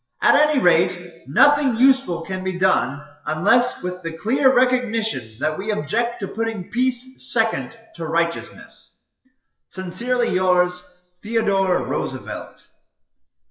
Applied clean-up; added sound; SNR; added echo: classical method WPE with log-MMSE.